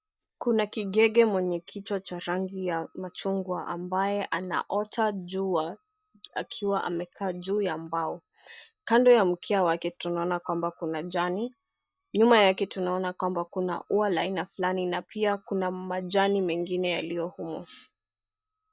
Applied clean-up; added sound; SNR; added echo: neural mask model DeepFilterNet 3.